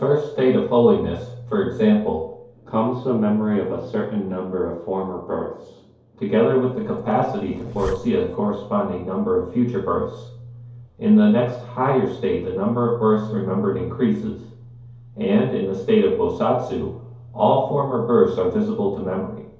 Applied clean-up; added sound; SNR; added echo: none; Zipper (clothing); 16 dB; reverberation time 2.4 s.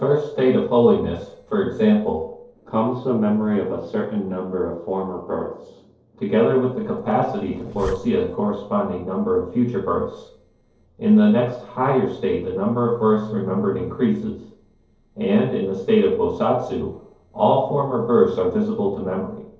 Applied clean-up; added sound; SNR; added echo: neural separator model SepFormer DNS4.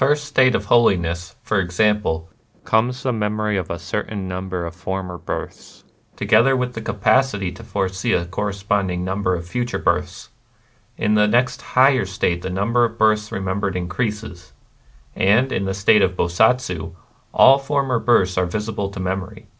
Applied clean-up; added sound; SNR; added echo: none; none; none; none.